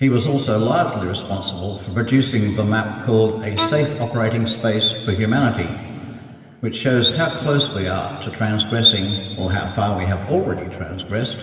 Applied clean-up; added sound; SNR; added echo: none; Bowed string instrument; 12 dB; reverberation time 2.6 s.